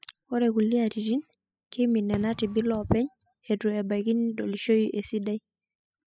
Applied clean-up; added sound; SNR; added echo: classical method spectral subtraction.